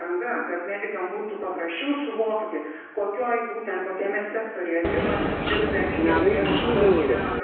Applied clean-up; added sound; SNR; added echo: none; Subway, metro, underground; -5 dB; reverberation time 1.1 s.